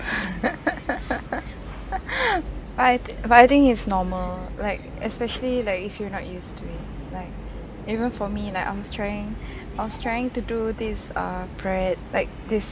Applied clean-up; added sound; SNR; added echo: none; none; none; none.